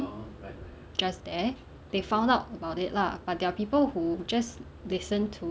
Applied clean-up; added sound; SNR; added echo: none; none; none; none.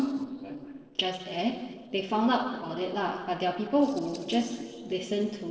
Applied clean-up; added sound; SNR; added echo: neural separator model SepFormer DNS4.